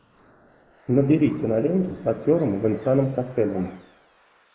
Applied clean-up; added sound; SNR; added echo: neural mask model Resemble Enhance denoiser.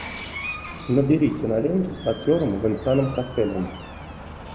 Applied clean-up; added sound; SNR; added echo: none; Door; 12 dB; none.